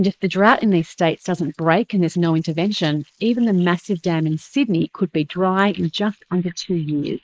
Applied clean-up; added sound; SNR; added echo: neural mask model Resemble Enhance denoiser.